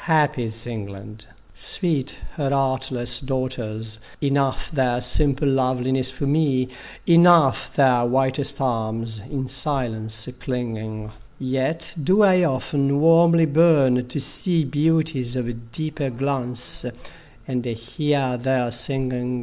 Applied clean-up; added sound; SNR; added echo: none; none; none; none.